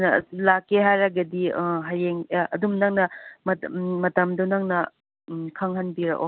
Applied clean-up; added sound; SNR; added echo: none; none; none; none.